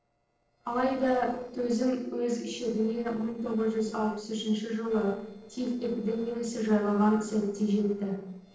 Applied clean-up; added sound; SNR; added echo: neural separator model SepFormer DNS4.